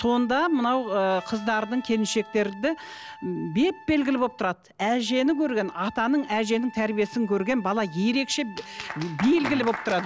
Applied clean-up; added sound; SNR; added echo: none; Wind instrument, woodwind instrument + Bowed string instrument; 20 dB; none.